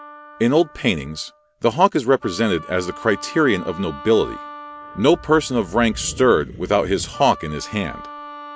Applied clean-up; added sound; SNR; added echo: none; Animal + Wind instrument, woodwind instrument; 16 dB; none.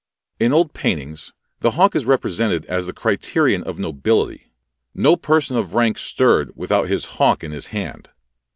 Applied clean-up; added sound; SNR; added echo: none; none; none; none.